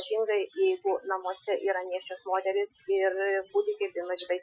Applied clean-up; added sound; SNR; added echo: classical method Wiener filter.